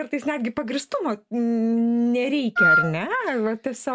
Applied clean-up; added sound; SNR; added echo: none; Wind instrument, woodwind instrument; -4 dB; none.